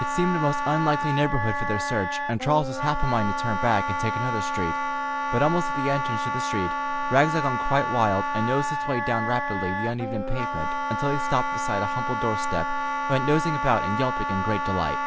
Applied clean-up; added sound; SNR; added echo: none; Wind instrument, woodwind instrument; 1 dB; none.